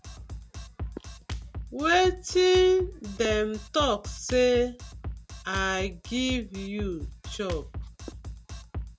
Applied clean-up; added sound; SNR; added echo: none; Drum kit; 10 dB; none.